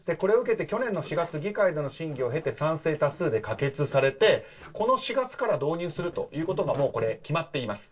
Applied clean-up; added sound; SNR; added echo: neural separator model SepFormer DNS4.